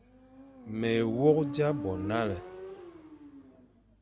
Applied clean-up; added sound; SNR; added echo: none; Motorcycle; 10 dB; none.